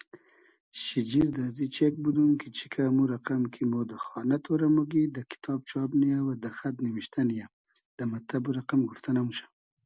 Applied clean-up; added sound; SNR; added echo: none; none; none; none.